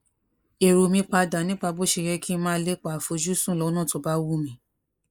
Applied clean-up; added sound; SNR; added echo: neural mask model Resemble Enhance denoiser.